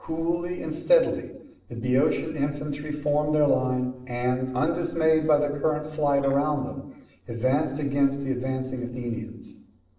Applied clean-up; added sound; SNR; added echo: neural separator model SepFormer DNS4.